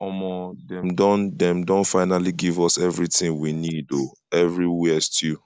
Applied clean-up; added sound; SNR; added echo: none; none; none; none.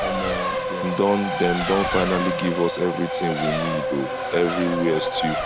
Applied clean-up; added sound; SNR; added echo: none; Race car, auto racing; 2 dB; none.